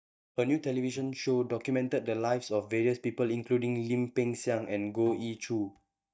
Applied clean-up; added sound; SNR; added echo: neural mask model DeepFilterNet 3.